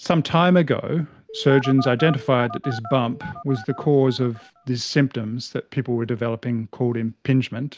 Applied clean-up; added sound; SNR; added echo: none; Telephone; 13 dB; none.